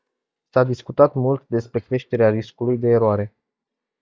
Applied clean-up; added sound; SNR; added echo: neural mask model DeepFilterNet 3.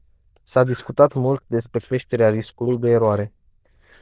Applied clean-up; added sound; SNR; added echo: neural diffusion model UNIVERSE++.